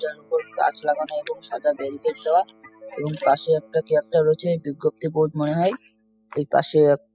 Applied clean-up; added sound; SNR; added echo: classical method spectral subtraction.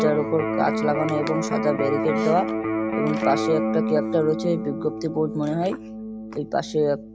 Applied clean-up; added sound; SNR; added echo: none; Electric guitar; 2 dB; none.